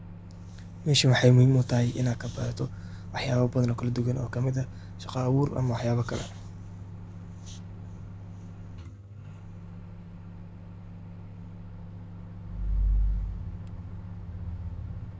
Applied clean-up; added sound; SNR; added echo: none; Microwave oven; 12 dB; none.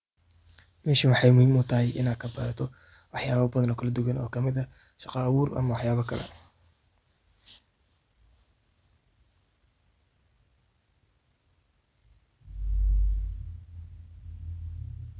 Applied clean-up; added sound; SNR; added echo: none; none; none; none.